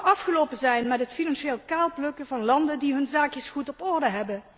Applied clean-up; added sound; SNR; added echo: none; none; none; none.